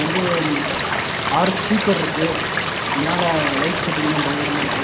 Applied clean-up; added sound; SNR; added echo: none; Stream / Liquid; -1 dB; reverberation time 0.7 s.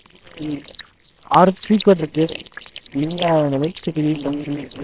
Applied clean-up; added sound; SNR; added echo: neural separator model SepFormer WHAMR!.